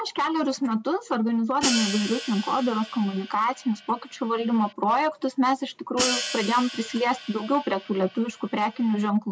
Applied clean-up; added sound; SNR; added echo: none; Hi-hat; 9 dB; none.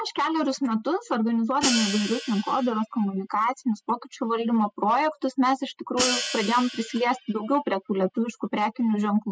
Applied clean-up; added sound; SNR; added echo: classical method spectral subtraction.